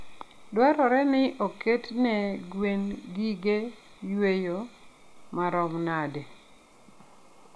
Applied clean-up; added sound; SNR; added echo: none; none; none; none.